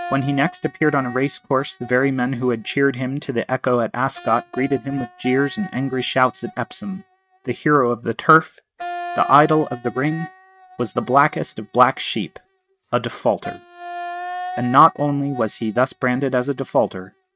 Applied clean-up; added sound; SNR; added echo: neural mask model RNNoise.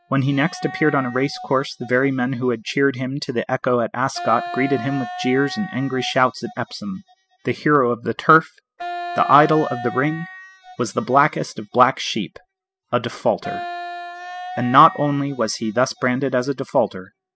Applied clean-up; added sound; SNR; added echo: classical method spectral subtraction.